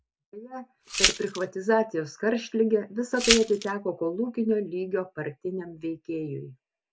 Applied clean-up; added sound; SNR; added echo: none; Glass; 0 dB; none.